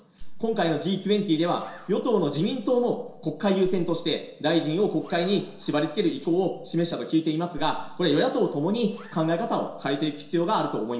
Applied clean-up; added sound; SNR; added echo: neural separator model SepFormer DNS4.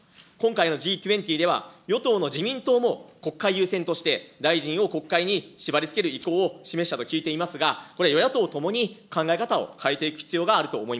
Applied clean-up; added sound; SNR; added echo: none; none; none; none.